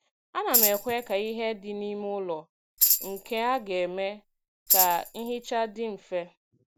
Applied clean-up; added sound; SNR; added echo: none; Tambourine; -1 dB; none.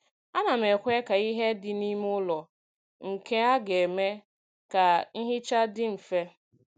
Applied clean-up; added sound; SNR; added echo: none; none; none; none.